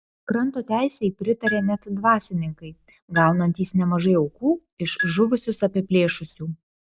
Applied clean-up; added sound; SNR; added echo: none; Marimba, xylophone; 12 dB; none.